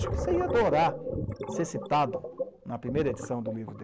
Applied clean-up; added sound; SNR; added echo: none; Gurgling; 4 dB; none.